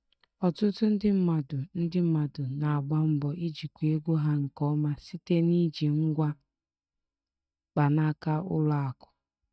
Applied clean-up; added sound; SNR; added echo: neural mask model DeepFilterNet 3.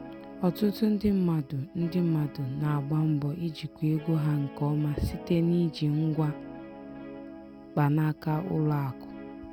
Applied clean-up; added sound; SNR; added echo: none; Guitar; 15 dB; none.